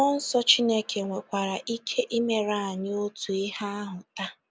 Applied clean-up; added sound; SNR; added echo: none; none; none; none.